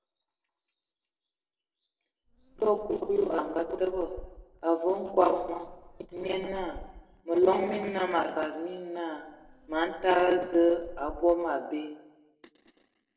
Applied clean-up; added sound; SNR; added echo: neural separator model SepFormer DNS4.